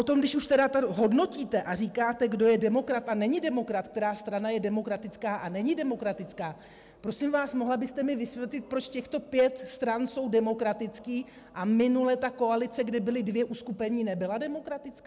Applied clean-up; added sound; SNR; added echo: none; none; none; none.